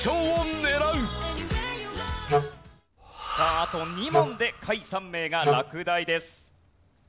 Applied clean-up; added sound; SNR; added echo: none; Wind instrument, woodwind instrument; -1 dB; none.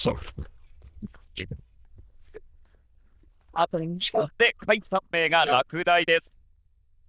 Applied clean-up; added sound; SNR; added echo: neural diffusion model UNIVERSE++.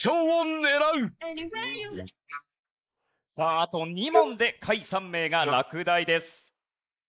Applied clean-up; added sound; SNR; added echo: neural mask model Resemble Enhance denoiser.